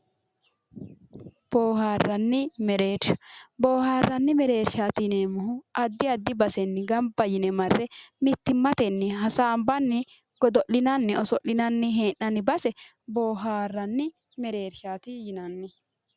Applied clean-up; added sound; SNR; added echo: none; none; none; none.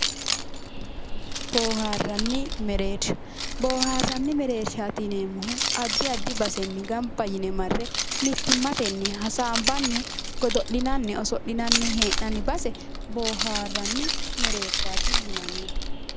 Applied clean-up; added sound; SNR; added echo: none; Train + Keys jangling; -1 dB; none.